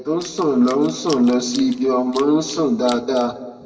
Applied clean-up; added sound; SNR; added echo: none; Tools; 20 dB; reverberation time 1.2 s.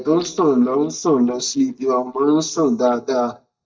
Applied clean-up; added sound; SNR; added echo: neural mask model DeepFilterNet 3.